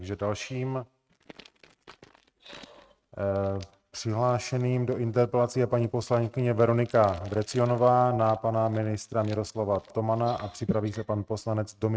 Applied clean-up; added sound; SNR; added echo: neural mask model RNNoise.